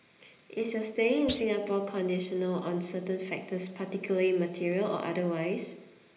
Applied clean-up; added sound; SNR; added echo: none; Thump, thud; 14 dB; reverberation time 1.0 s.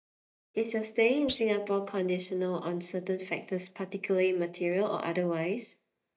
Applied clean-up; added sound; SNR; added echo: neural mask model DeepFilterNet 3.